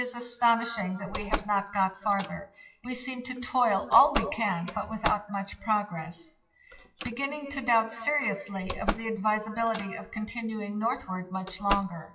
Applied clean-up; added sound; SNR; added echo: classical method WPE with log-MMSE.